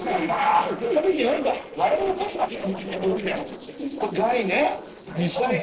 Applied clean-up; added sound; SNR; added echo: neural separator model SepFormer DNS4.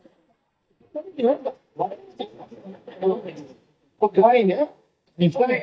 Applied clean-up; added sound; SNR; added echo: neural mask model DeepFilterNet 3.